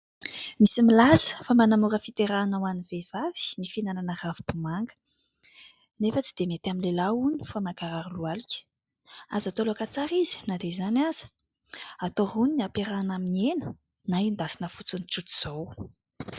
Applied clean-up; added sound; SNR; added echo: none; none; none; none.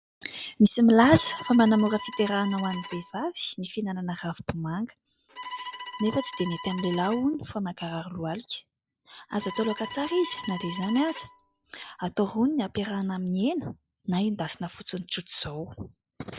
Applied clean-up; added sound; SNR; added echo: none; Bowed string instrument; 13 dB; none.